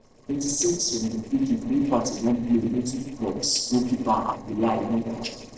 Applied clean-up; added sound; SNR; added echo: neural separator model SepFormer DNS4.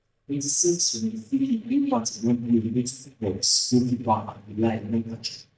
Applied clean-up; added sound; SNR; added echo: neural mask model DeepFilterNet 3.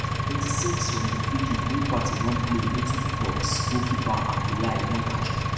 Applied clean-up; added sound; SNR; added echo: none; Engine; -4 dB; reverberation time 0.9 s.